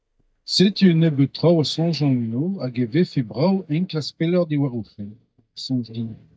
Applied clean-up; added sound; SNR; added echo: neural mask model DeepFilterNet 3.